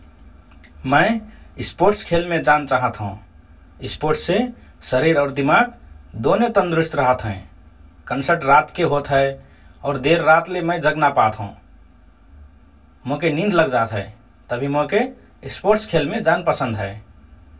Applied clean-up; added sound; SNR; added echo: none; none; none; reverberation time 0.1 s.